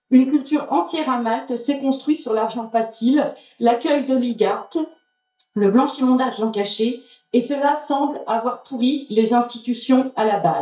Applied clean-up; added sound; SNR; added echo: neural mask model DeepFilterNet 3.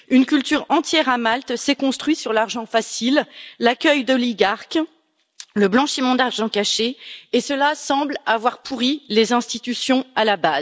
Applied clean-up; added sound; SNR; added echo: none; none; none; none.